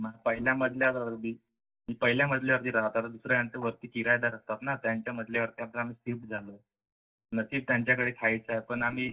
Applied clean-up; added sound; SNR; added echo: neural mask model DeepFilterNet 3.